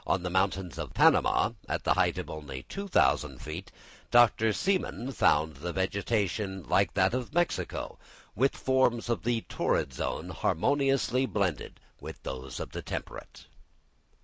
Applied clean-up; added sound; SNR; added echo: none; none; none; none.